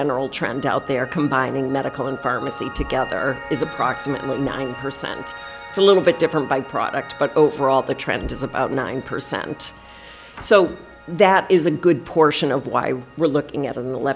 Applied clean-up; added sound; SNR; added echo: none; Piano; 17 dB; none.